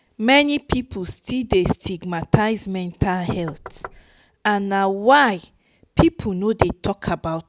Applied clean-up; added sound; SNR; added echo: none; Knock; 20 dB; none.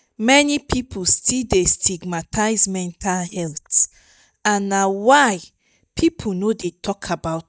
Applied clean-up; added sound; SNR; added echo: neural mask model DeepFilterNet 3.